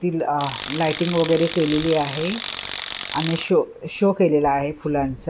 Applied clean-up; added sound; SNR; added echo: none; Tools; 6 dB; none.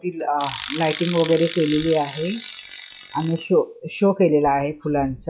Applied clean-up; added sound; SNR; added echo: classical method log-MMSE.